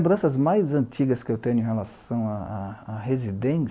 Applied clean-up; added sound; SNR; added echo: none; none; none; none.